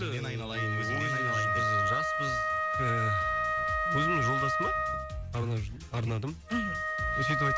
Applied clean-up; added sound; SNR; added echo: none; Wind instrument, woodwind instrument; -3 dB; none.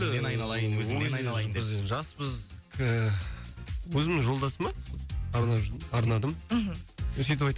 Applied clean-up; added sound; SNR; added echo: none; none; none; none.